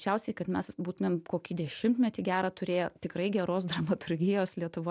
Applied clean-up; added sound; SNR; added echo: none; none; none; none.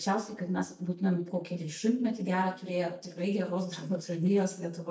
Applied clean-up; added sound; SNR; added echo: neural mask model DeepFilterNet 3.